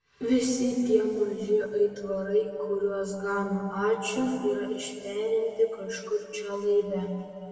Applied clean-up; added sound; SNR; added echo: none; none; none; reverberation time 2.4 s.